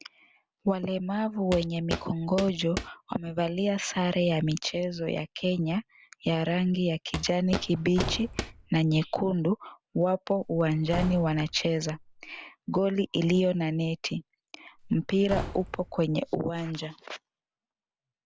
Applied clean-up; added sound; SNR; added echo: none; Walk, footsteps + Slam / Wood; 10 dB; none.